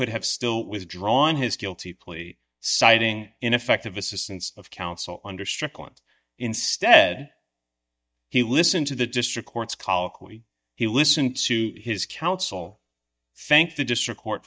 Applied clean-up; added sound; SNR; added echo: neural mask model DeepFilterNet 3.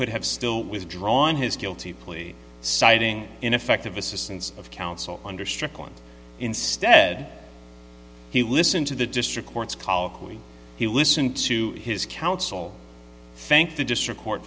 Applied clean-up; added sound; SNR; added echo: none; none; none; none.